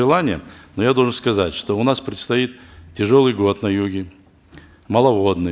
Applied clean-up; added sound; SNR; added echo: none; none; none; none.